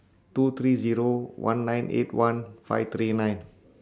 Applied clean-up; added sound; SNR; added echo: none; none; none; none.